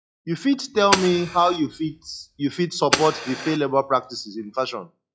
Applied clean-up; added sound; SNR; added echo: classical method log-MMSE.